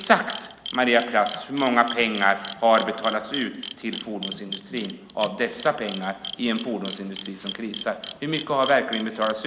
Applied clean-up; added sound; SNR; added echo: none; Camera; 13 dB; none.